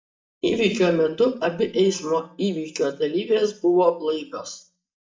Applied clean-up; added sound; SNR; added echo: neural mask model DeepFilterNet 3.